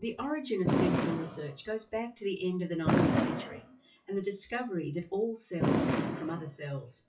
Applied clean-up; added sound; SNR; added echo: classical method WPE with log-MMSE.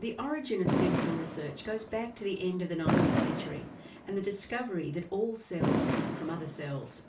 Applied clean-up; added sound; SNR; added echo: none; Fireworks; -2 dB; reverberation time 0.2 s.